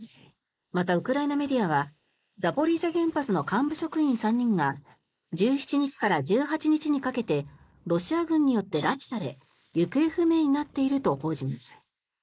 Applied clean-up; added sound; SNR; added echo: neural mask model Resemble Enhance denoiser.